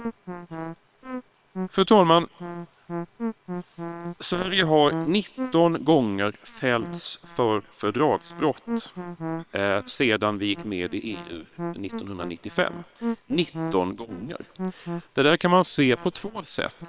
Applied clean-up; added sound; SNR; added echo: neural separator model SepFormer WHAM!.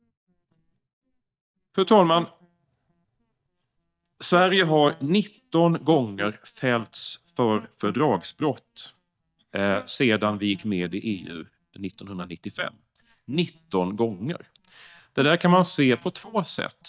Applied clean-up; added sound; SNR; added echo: neural mask model DeepFilterNet 3.